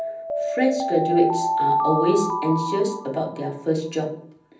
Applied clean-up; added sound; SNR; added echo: none; Alarm; 2 dB; reverberation time 0.6 s.